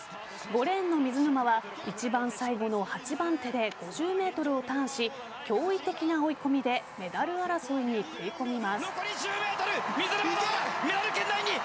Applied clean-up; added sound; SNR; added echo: none; none; none; none.